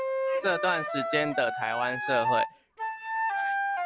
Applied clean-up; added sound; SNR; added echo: none; Wind instrument, woodwind instrument; -1 dB; none.